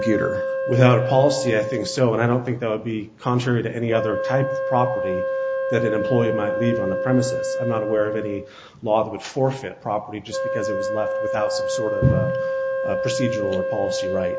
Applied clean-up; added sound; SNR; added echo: none; Wind instrument, woodwind instrument; 3 dB; none.